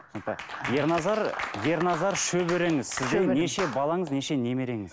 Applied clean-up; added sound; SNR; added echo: none; none; none; none.